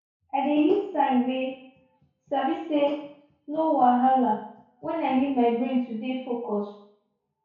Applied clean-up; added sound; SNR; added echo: none; none; none; reverberation time 0.6 s.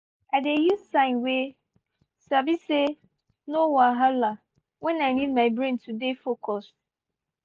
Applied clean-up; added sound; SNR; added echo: none; none; none; none.